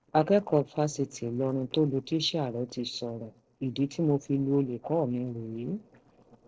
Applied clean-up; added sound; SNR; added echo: neural separator model SepFormer DNS4.